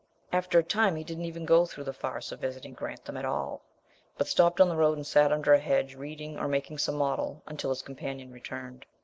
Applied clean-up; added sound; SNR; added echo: none; none; none; none.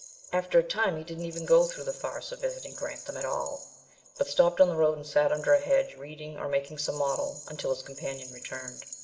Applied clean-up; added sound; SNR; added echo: none; Rattle; 16 dB; reverberation time 1.4 s.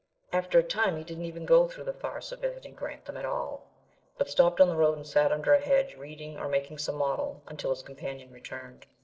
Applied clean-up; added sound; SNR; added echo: neural separator model SepFormer DNS4.